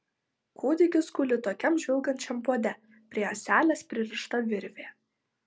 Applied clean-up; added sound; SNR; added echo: none; none; none; none.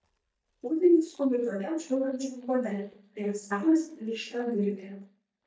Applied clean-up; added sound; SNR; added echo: neural mask model DeepFilterNet 3.